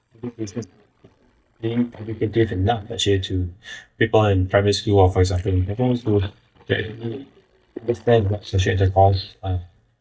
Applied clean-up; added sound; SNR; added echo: neural mask model DeepFilterNet 3.